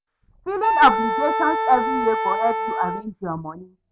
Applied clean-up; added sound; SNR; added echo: none; Wind instrument, woodwind instrument; 1 dB; none.